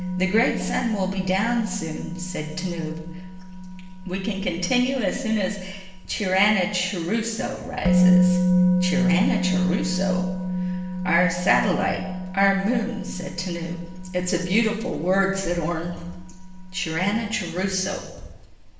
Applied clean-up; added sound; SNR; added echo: none; Musical instrument; 1 dB; reverberation time 0.9 s.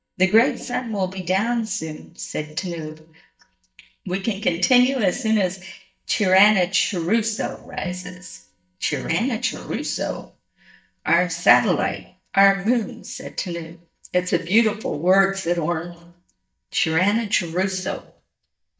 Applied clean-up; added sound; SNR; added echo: neural mask model DeepFilterNet 3.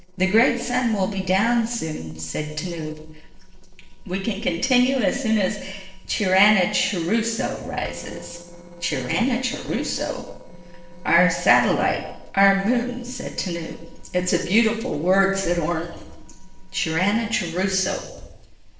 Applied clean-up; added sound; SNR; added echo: neural separator model SepFormer DNS4.